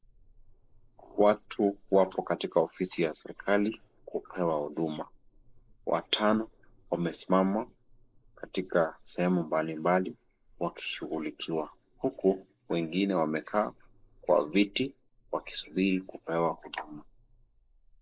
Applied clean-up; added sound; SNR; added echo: neural mask model Resemble Enhance denoiser.